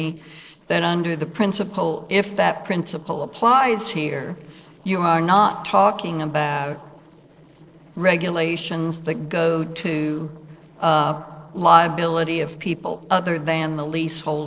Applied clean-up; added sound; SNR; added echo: neural separator model SepFormer DNS4.